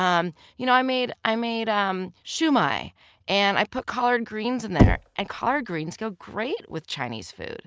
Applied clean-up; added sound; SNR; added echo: neural mask model RNNoise.